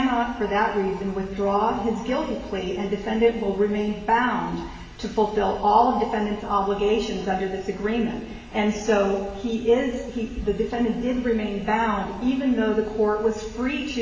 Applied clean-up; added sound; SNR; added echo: none; none; none; reverberation time 1.2 s.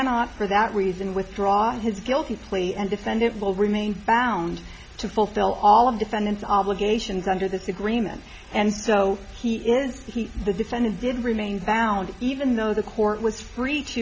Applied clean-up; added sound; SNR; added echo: none; none; none; none.